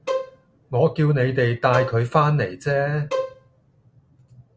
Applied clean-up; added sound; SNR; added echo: none; Bowed string instrument; 8 dB; none.